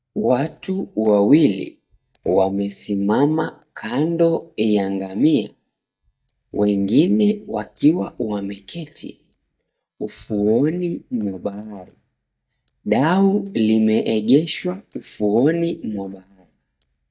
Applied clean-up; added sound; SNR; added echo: neural mask model DeepFilterNet 3.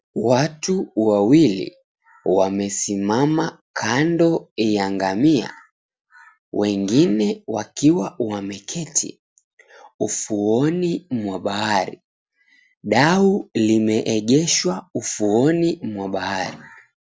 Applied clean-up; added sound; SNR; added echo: none; none; none; none.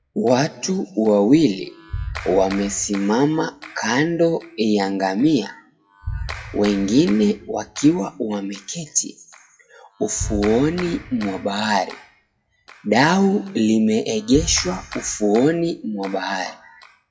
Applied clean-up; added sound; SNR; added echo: classical method WPE with log-MMSE.